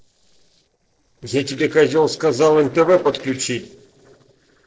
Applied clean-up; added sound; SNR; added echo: neural separator model SepFormer DNS4.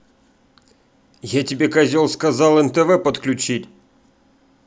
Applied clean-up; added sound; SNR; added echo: none; none; none; none.